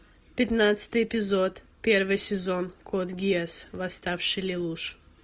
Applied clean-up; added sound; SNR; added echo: none; none; none; none.